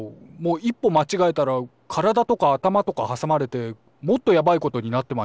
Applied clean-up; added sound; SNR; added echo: none; none; none; none.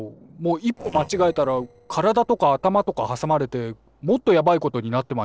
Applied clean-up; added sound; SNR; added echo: neural separator model SepFormer DNS4.